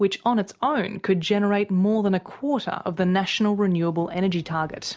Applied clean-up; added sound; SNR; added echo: none; none; none; none.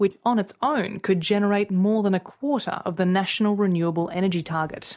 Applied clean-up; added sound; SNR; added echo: neural mask model DeepFilterNet 3.